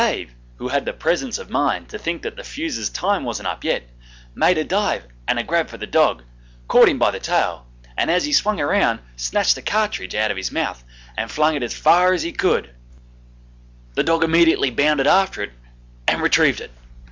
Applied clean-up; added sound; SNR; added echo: none; none; none; none.